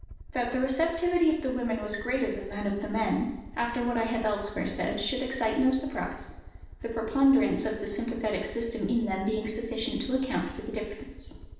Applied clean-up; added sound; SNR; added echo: none; Aircraft; 15 dB; reverberation time 0.9 s.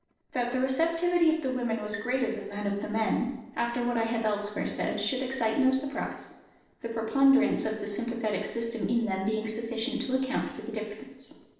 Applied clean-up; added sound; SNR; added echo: neural separator model SepFormer DNS4.